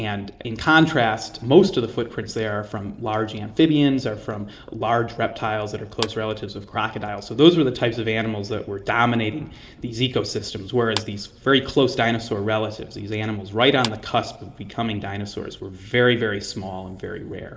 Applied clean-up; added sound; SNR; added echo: none; Clapping; 14 dB; reverberation time 1.5 s.